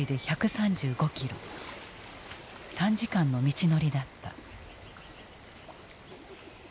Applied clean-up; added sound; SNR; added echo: none; none; none; none.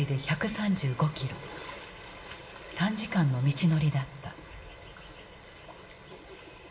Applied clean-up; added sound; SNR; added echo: none; none; none; reverberation time 0.7 s.